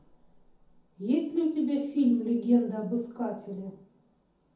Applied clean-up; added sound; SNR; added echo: none; none; none; reverberation time 0.6 s.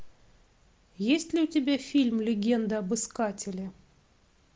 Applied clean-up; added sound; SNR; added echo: none; none; none; none.